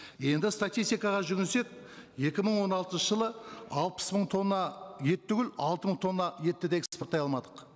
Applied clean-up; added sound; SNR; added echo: none; none; none; none.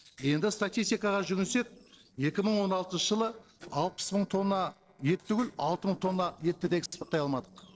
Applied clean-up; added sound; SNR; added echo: neural separator model SepFormer DNS4.